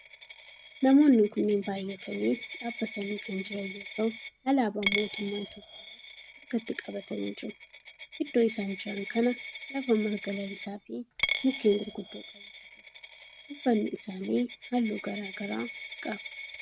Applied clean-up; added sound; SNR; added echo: none; Coin (dropping); 8 dB; none.